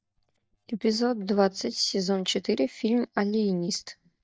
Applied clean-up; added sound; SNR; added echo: neural mask model DeepFilterNet 3.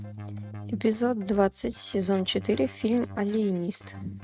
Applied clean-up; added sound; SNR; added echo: neural mask model RNNoise.